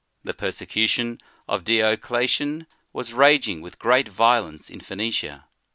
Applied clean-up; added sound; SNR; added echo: none; none; none; none.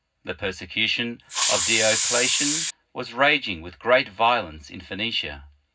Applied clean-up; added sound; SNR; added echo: none; Hiss; -2 dB; reverberation time 0.4 s.